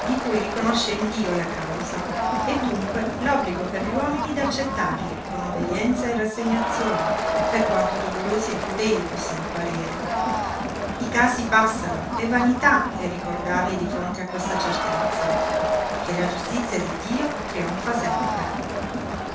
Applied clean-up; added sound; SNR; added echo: none; Crowd; 1 dB; reverberation time 0.3 s.